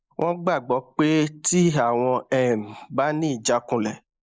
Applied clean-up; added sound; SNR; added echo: neural mask model Resemble Enhance denoiser.